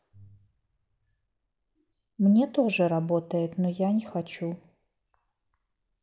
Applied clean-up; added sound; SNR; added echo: none; none; none; none.